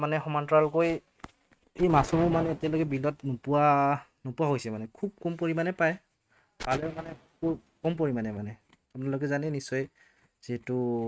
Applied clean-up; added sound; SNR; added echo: neural mask model RNNoise.